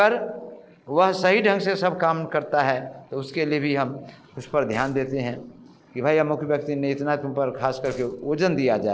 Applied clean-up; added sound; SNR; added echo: neural separator model SepFormer DNS4.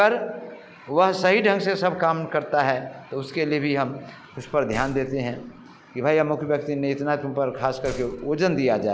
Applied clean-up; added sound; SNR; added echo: none; Slam; 18 dB; none.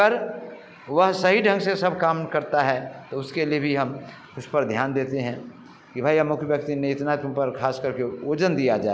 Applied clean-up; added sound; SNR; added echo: none; none; none; none.